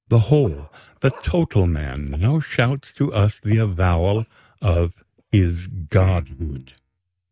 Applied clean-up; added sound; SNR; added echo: neural mask model DeepFilterNet 3.